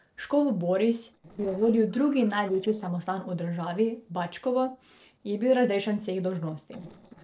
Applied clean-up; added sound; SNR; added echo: neural separator model SepFormer DNS4.